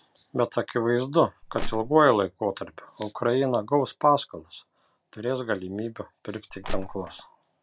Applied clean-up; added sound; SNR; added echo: none; Crushing; 4 dB; none.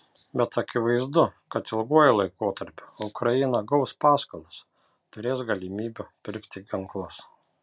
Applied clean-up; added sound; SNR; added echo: none; none; none; none.